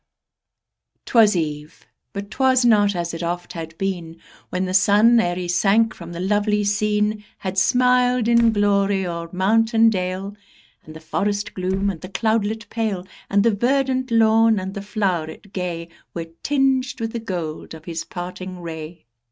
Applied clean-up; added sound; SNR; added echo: neural mask model RNNoise.